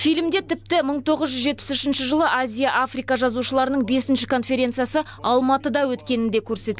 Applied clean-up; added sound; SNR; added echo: none; none; none; none.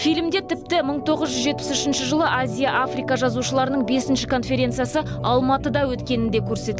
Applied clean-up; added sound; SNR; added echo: none; Organ; 7 dB; none.